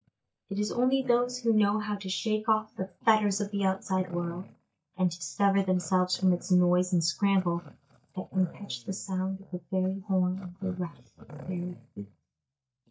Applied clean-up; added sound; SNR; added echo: neural mask model DeepFilterNet 3.